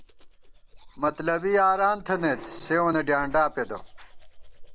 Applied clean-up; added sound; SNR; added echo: none; Domestic sounds, home sounds; 16 dB; none.